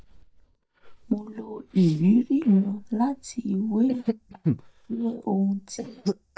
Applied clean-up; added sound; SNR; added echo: neural mask model DeepFilterNet 3.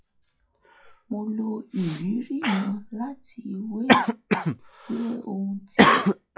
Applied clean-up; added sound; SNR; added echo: classical method WPE with log-MMSE.